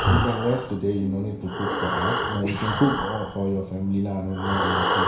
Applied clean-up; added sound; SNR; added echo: none; Breathing; 1 dB; reverberation time 0.5 s.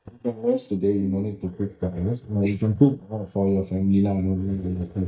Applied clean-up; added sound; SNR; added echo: neural mask model DeepFilterNet 3.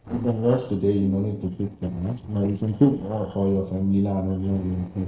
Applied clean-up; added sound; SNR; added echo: neural separator model SepFormer DNS4.